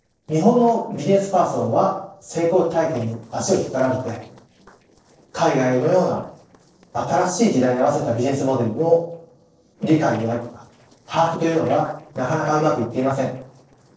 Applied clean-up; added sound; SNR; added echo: neural separator model SepFormer DNS4.